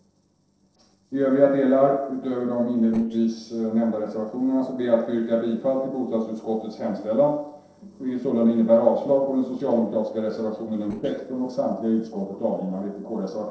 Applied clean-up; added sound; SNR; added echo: neural separator model SepFormer DNS4.